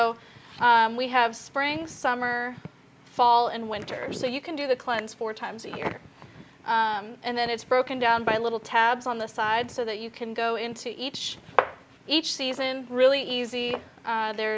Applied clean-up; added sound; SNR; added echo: none; none; none; none.